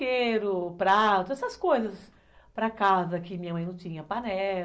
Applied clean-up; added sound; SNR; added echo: none; none; none; none.